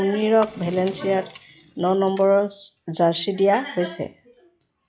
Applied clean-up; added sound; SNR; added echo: classical method log-MMSE.